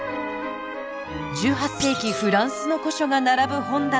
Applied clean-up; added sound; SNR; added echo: none; Thump, thud; 13 dB; none.